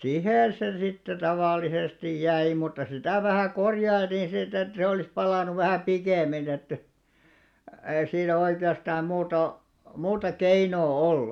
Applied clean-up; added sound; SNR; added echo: none; none; none; none.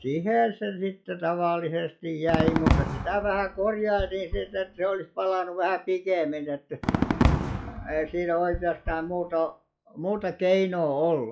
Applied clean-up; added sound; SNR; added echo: classical method log-MMSE.